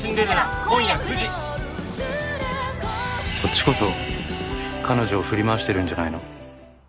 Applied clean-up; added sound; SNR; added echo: none; Truck; 19 dB; none.